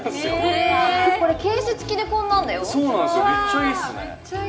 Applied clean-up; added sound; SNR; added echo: none; none; none; reverberation time 1.3 s.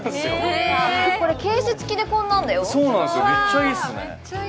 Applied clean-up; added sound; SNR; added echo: none; none; none; none.